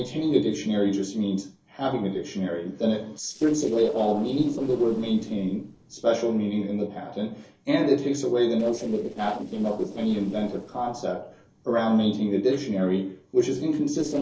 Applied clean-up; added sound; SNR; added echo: neural separator model SepFormer DNS4.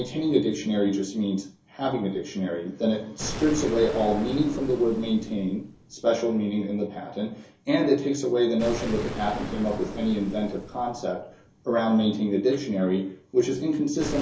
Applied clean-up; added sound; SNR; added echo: none; Explosion; 14 dB; reverberation time 0.2 s.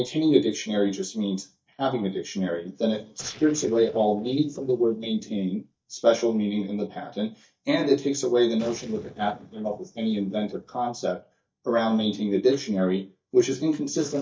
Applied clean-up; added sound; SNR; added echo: neural mask model DeepFilterNet 3.